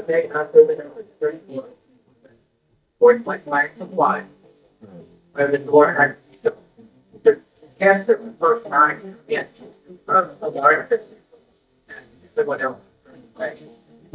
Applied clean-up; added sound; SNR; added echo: neural mask model DeepFilterNet 3.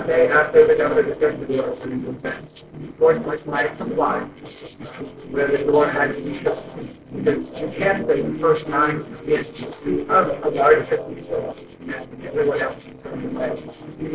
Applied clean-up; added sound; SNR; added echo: neural separator model SepFormer DNS4.